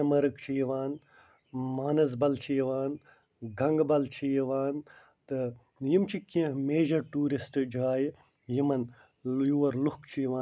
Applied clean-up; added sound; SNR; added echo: none; none; none; none.